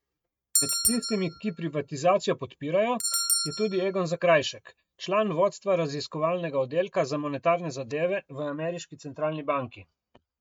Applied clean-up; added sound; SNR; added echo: neural mask model RNNoise.